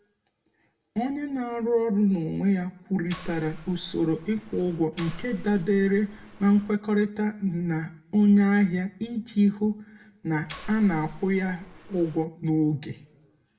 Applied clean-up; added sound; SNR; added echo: none; Mechanisms; 16 dB; reverberation time 0.5 s.